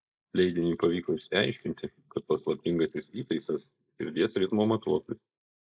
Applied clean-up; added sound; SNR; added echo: neural mask model Resemble Enhance denoiser.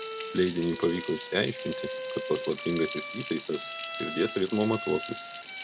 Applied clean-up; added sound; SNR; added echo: none; Bowed string instrument + Sink (filling or washing) / Water tap, faucet; 8 dB; none.